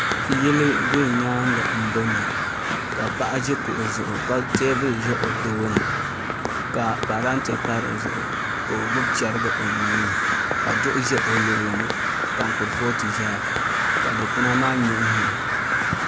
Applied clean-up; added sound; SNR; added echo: none; Crow; -2 dB; none.